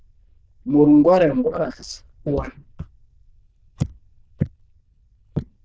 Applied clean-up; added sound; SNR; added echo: neural diffusion model UNIVERSE++.